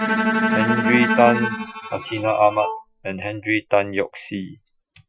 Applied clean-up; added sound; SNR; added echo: classical method Wiener filter.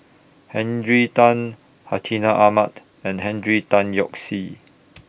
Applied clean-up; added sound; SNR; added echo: none; none; none; none.